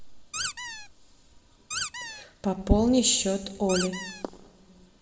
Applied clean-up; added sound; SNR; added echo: none; Squeak; 6 dB; reverberation time 1.0 s.